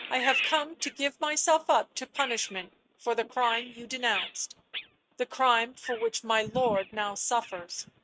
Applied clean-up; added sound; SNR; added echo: neural mask model RNNoise.